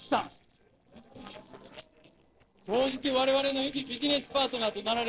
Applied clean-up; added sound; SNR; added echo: neural separator model SepFormer DNS4.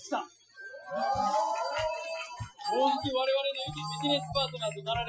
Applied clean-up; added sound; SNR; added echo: classical method Wiener filter.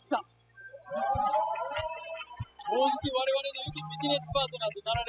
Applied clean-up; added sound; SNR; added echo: classical method spectral subtraction.